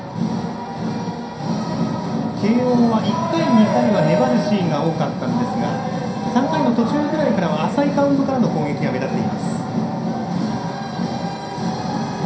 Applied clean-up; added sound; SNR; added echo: none; Bowed string instrument; 19 dB; reverberation time 0.5 s.